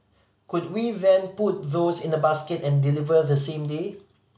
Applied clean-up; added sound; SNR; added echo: none; none; none; none.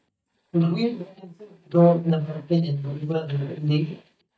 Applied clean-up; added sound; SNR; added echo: neural mask model DeepFilterNet 3.